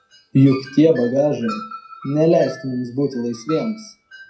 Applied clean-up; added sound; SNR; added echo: classical method WPE with log-MMSE.